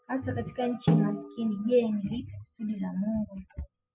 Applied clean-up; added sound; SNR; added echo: classical method spectral subtraction.